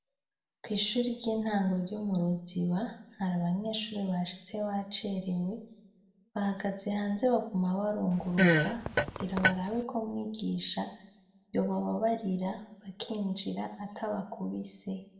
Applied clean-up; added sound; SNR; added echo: none; Fart; -3 dB; reverberation time 0.7 s.